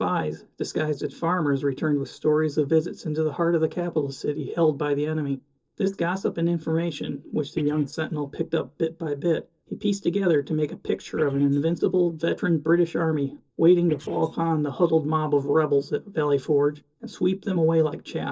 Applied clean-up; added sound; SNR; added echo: neural separator model SepFormer DNS4.